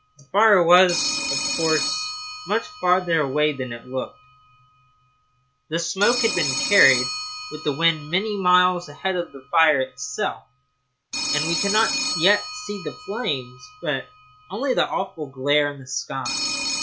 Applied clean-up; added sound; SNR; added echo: none; Telephone; 7 dB; none.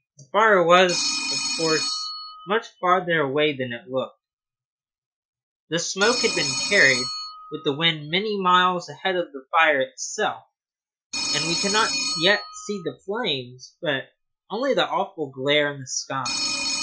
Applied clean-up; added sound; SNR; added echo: classical method Wiener filter.